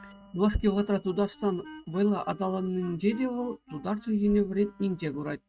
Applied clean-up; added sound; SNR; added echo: neural mask model RNNoise.